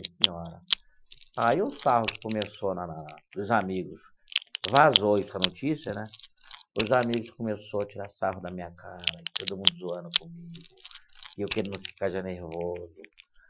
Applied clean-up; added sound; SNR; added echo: classical method Wiener filter.